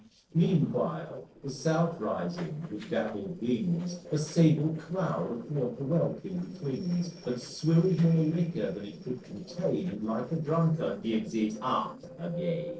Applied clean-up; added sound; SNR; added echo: neural separator model SepFormer DNS4.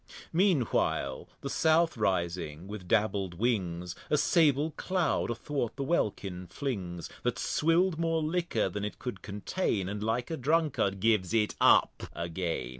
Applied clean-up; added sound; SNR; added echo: none; none; none; none.